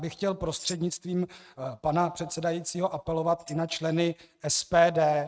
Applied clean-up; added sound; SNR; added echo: neural mask model RNNoise.